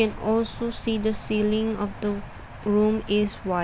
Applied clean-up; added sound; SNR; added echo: none; Bird; 14 dB; none.